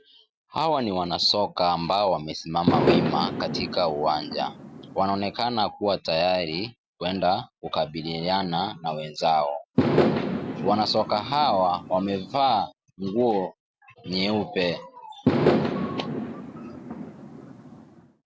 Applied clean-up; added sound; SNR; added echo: none; Fireworks; 1 dB; none.